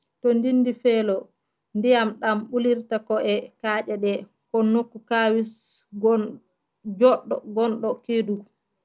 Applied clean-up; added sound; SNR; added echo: none; none; none; none.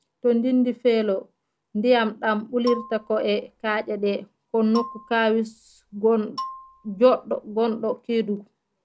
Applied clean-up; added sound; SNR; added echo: none; Marimba, xylophone; 16 dB; none.